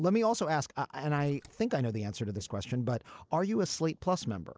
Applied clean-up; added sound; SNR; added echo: neural separator model SepFormer DNS4.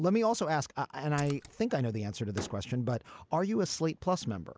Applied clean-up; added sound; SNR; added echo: none; Splash, splatter + Slam; 18 dB; none.